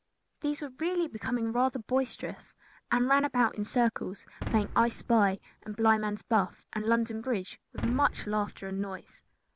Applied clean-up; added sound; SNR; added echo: none; Boom; 11 dB; none.